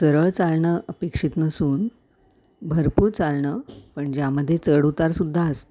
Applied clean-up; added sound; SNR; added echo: none; none; none; none.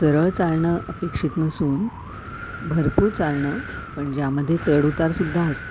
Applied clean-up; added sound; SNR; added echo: none; Wind; 12 dB; none.